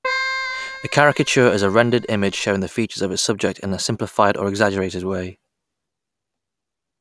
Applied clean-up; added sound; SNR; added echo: none; Keyboard (musical); 8 dB; none.